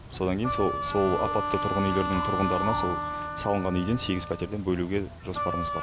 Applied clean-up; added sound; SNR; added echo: none; Wind instrument, woodwind instrument; 4 dB; none.